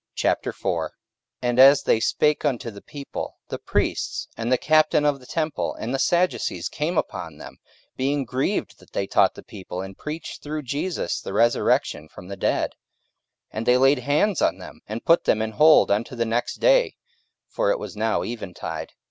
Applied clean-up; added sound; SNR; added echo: none; none; none; none.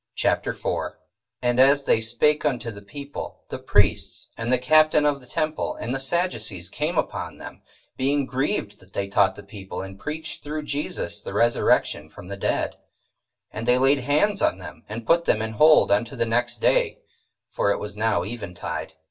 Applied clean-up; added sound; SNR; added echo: none; none; none; reverberation time 0.2 s.